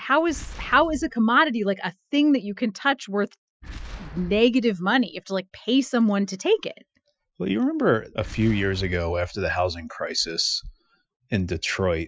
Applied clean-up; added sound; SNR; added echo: classical method Wiener filter.